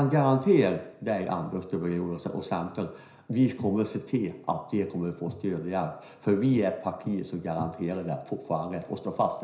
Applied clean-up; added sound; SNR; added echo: none; none; none; reverberation time 0.5 s.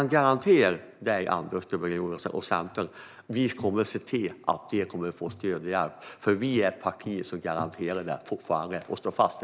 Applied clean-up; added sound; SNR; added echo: none; none; none; none.